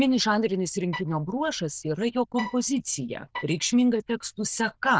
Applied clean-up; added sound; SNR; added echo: neural diffusion model UNIVERSE++.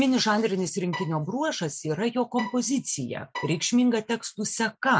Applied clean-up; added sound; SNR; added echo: none; Bowed string instrument; 14 dB; none.